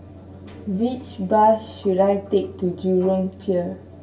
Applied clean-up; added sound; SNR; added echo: none; none; none; reverberation time 0.2 s.